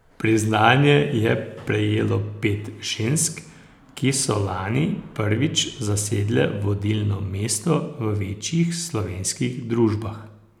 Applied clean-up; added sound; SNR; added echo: none; none; none; none.